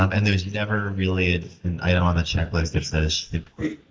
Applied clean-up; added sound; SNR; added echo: neural mask model DeepFilterNet 3.